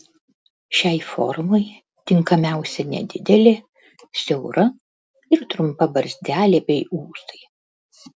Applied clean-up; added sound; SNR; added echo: none; none; none; none.